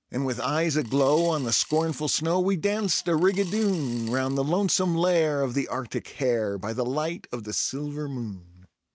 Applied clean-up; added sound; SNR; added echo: none; Coin (dropping) / Glass; 20 dB; none.